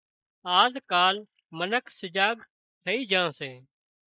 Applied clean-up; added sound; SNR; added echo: neural mask model Resemble Enhance denoiser.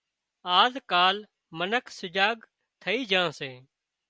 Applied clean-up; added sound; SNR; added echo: none; none; none; none.